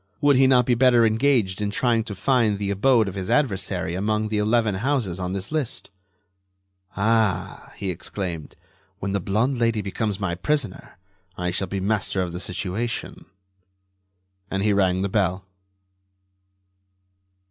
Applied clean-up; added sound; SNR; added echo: none; none; none; none.